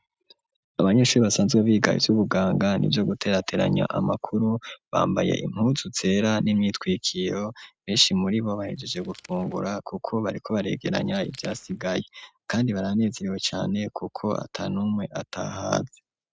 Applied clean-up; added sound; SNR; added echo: neural mask model RNNoise.